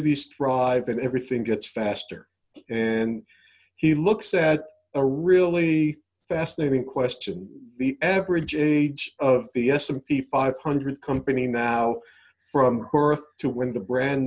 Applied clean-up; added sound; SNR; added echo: none; none; none; none.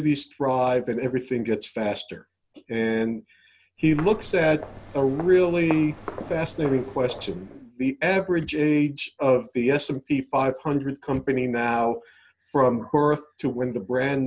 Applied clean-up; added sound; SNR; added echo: none; Walk, footsteps; 14 dB; none.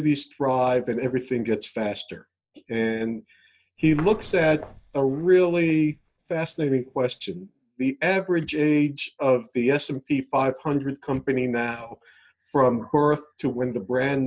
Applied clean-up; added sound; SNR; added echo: neural mask model DeepFilterNet 3.